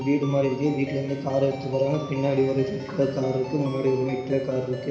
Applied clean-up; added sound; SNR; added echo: none; Ringtone; 17 dB; reverberation time 2.5 s.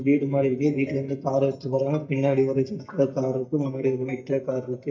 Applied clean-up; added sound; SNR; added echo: neural mask model DeepFilterNet 3.